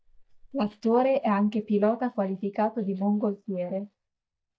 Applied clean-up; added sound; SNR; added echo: neural mask model DeepFilterNet 3.